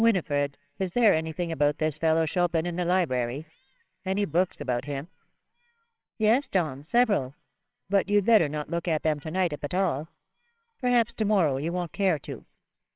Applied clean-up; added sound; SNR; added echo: neural separator model SepFormer WHAMR!.